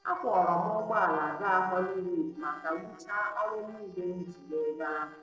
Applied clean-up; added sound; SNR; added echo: neural separator model SepFormer DNS4.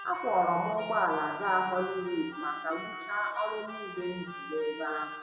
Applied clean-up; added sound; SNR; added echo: none; Keyboard (musical); 11 dB; reverberation time 1.4 s.